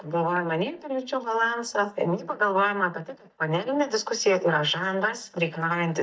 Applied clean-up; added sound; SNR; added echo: neural mask model DeepFilterNet 3.